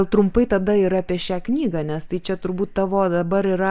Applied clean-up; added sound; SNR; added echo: none; none; none; none.